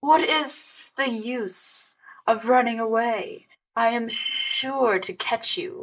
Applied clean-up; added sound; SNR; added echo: neural mask model Resemble Enhance denoiser.